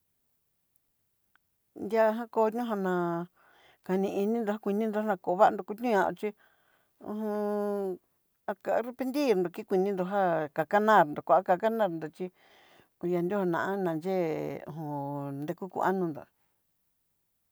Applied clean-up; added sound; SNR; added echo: none; none; none; none.